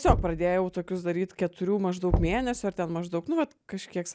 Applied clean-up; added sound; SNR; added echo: none; Knock; 5 dB; none.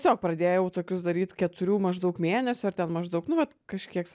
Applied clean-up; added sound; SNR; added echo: none; none; none; none.